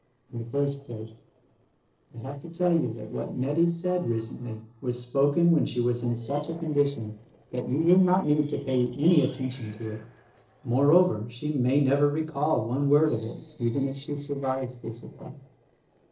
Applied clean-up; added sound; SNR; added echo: neural separator model SepFormer DNS4.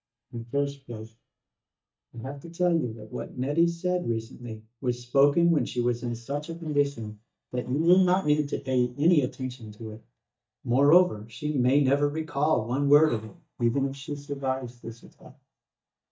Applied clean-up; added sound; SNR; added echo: neural mask model DeepFilterNet 3.